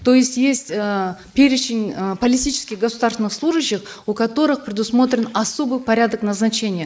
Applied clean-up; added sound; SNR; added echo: neural mask model Resemble Enhance denoiser.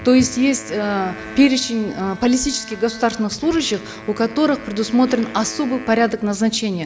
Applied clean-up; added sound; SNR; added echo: none; Wind instrument, woodwind instrument + Bowed string instrument; 17 dB; none.